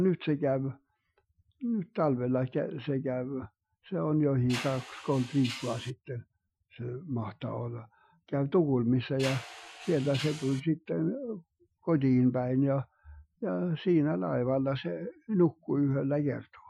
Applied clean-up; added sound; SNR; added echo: classical method Wiener filter.